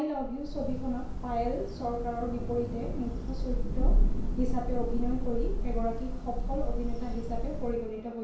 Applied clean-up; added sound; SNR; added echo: none; Thunder / Rain; -5 dB; reverberation time 0.6 s.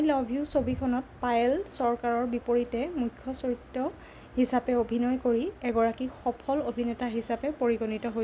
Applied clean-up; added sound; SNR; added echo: none; none; none; none.